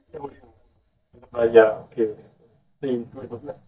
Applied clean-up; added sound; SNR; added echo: neural mask model DeepFilterNet 3.